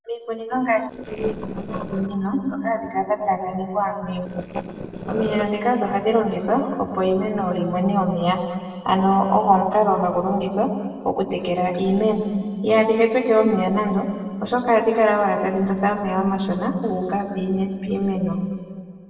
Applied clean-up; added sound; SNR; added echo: neural separator model SepFormer DNS4.